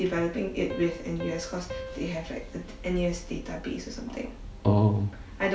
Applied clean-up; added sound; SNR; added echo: none; Piano; 15 dB; none.